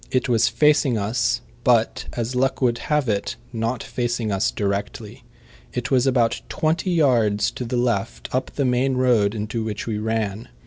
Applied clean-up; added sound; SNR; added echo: none; none; none; none.